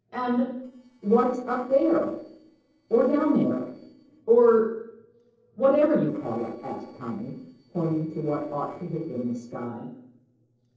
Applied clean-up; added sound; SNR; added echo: neural separator model SepFormer DNS4.